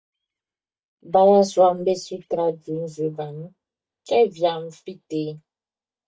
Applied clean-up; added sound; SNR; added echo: neural mask model DeepFilterNet 3.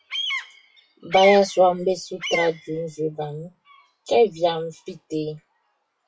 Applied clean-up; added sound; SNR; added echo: classical method WPE with log-MMSE.